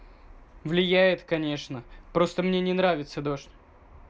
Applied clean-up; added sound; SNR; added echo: none; none; none; none.